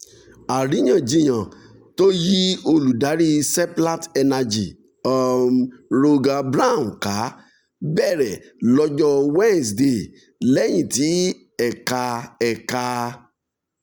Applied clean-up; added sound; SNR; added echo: none; none; none; none.